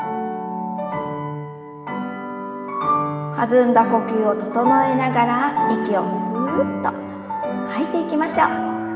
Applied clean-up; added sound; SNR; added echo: none; none; none; reverberation time 2.7 s.